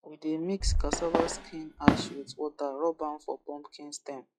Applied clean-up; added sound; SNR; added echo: classical method log-MMSE.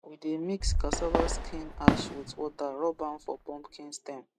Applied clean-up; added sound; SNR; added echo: none; Fireworks; -4 dB; none.